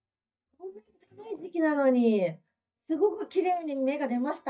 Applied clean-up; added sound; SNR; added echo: neural mask model DeepFilterNet 3.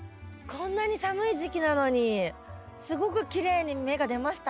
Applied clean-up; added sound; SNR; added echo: none; none; none; none.